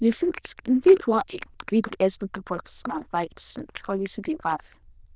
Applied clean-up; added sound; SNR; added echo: neural diffusion model UNIVERSE++.